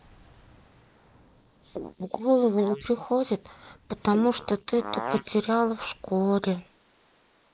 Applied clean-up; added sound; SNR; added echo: neural mask model Resemble Enhance denoiser.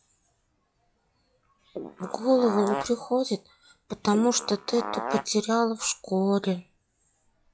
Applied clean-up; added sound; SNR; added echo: classical method log-MMSE.